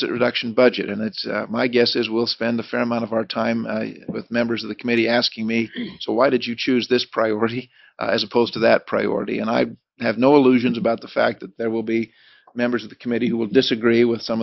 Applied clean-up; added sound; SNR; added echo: neural mask model Resemble Enhance denoiser.